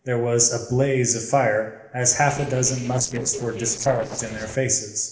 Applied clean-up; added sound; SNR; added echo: neural separator model SepFormer DNS4.